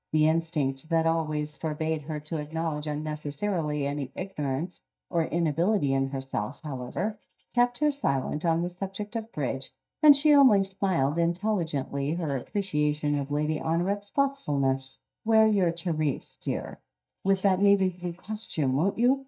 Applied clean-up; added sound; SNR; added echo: neural mask model DeepFilterNet 3.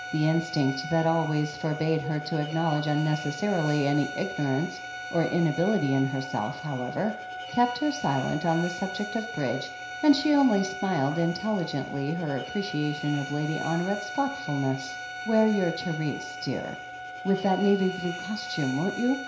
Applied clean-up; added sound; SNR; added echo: none; Bowed string instrument; 10 dB; reverberation time 0.5 s.